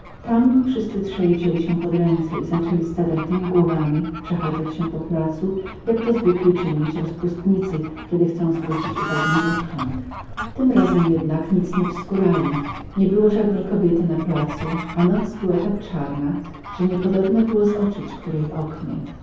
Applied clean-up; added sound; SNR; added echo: none; Bird / Fowl; 12 dB; reverberation time 0.9 s.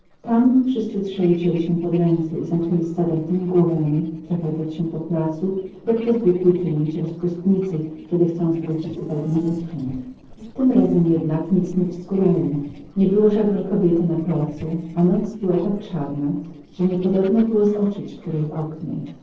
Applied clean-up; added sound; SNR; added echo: neural separator model SepFormer DNS4.